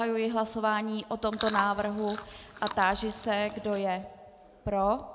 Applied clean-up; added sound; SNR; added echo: none; Chewing, mastication; 4 dB; none.